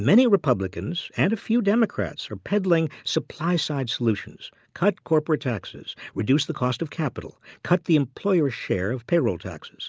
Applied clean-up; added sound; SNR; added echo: none; none; none; none.